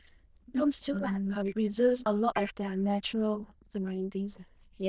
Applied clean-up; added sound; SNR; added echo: neural diffusion model UNIVERSE++.